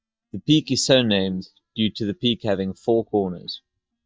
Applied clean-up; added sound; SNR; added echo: neural mask model DeepFilterNet 3.